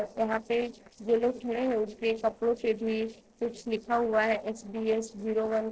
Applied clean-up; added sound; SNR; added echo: neural separator model SepFormer DNS4.